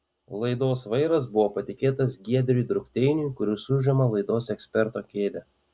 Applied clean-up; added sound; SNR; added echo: none; none; none; none.